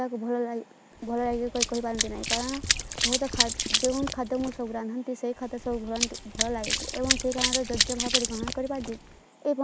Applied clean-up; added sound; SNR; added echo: none; Run; -1 dB; none.